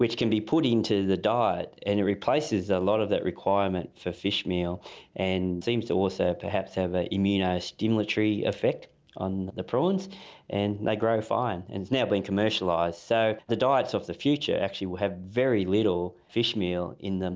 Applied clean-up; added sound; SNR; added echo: none; none; none; none.